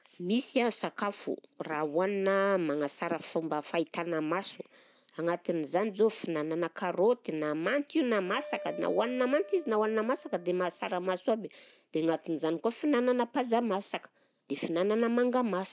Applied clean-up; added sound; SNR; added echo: none; Wind instrument, woodwind instrument; 16 dB; none.